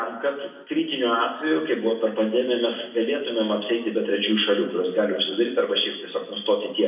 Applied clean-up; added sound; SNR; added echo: none; none; none; reverberation time 0.9 s.